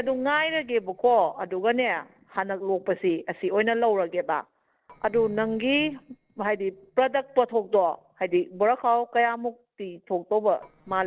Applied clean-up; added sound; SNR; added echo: neural separator model SepFormer DNS4.